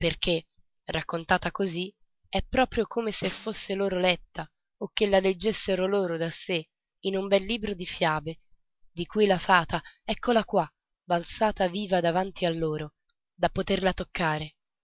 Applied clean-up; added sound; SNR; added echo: none; Snare drum; 17 dB; none.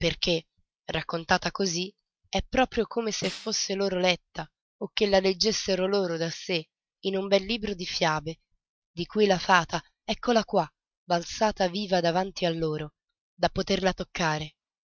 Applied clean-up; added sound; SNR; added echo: neural mask model RNNoise.